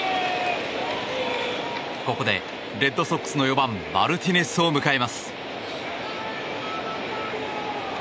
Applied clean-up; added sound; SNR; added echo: none; none; none; none.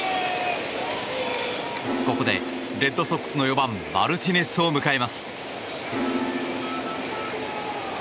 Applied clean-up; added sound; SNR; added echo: none; Piano; 8 dB; none.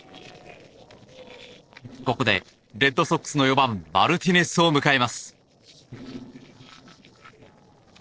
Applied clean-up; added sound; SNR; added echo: neural separator model SepFormer DNS4.